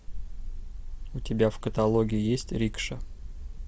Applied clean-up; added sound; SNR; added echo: none; none; none; none.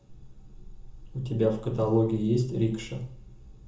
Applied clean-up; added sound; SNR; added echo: none; none; none; reverberation time 0.6 s.